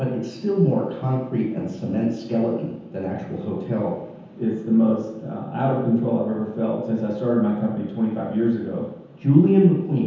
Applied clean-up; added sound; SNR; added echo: none; none; none; reverberation time 0.9 s.